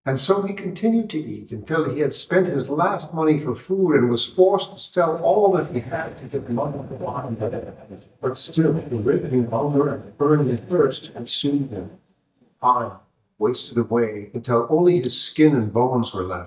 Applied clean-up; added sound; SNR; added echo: neural mask model DeepFilterNet 3.